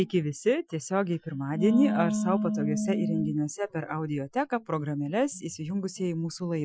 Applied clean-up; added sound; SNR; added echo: classical method Wiener filter.